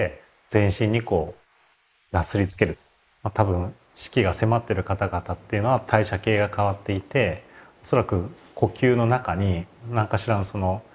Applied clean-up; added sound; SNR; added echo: neural mask model Resemble Enhance denoiser.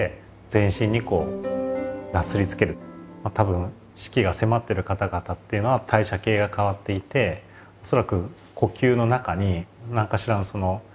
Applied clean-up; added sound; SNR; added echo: none; none; none; none.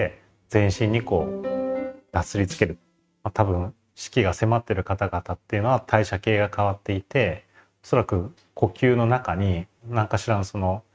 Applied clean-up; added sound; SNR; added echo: neural mask model RNNoise.